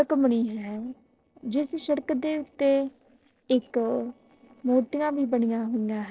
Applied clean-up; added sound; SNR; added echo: neural separator model SepFormer DNS4.